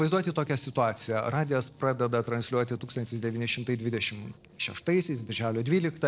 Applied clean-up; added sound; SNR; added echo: neural separator model SepFormer DNS4.